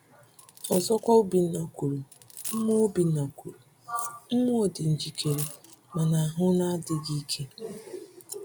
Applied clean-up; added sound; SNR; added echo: none; Coin (dropping); 12 dB; none.